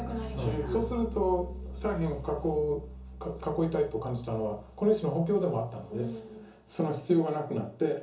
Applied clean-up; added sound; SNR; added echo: none; Bass guitar; 12 dB; reverberation time 0.6 s.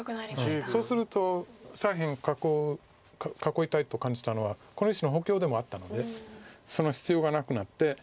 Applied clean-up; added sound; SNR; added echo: none; none; none; none.